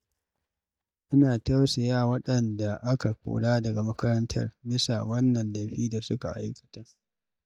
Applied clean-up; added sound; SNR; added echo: neural mask model DeepFilterNet 3.